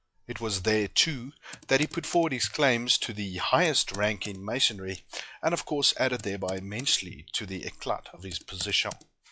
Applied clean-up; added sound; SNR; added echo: classical method log-MMSE.